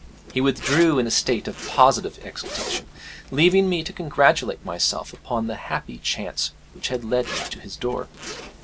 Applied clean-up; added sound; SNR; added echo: none; Zipper (clothing); 14 dB; none.